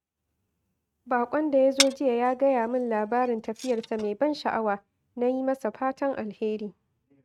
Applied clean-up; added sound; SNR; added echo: neural mask model RNNoise.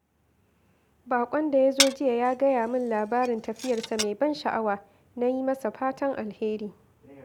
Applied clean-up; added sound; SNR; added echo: none; Glass; 5 dB; none.